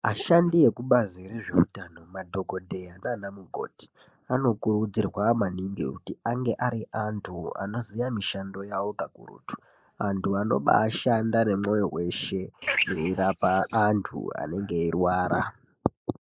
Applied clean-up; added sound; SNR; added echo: neural mask model Resemble Enhance denoiser.